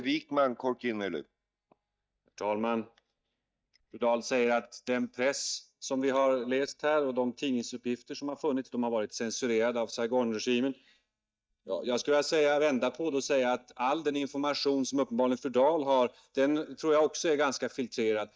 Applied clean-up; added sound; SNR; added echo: neural mask model DeepFilterNet 3.